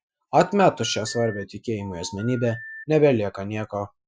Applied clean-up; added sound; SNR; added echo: classical method Wiener filter.